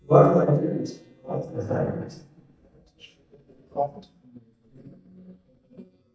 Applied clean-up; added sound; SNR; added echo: neural mask model DeepFilterNet 3.